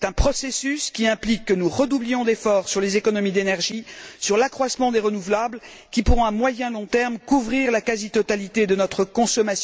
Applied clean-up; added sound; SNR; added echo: none; none; none; none.